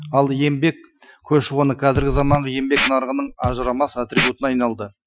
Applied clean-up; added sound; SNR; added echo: classical method Wiener filter.